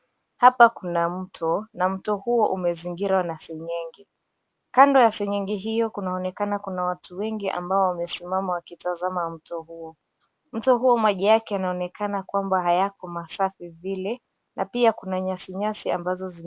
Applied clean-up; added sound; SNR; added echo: none; none; none; none.